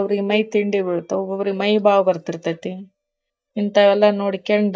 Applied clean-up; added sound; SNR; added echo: neural mask model DeepFilterNet 3.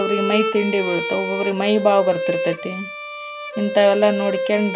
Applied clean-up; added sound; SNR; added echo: none; Bowed string instrument; 5 dB; none.